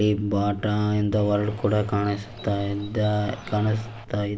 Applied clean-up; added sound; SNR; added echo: none; Bird; 19 dB; none.